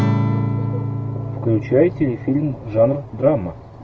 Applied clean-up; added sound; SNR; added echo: none; Acoustic guitar / Strum; 3 dB; none.